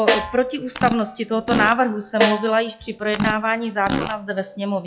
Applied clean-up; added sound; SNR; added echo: classical method log-MMSE.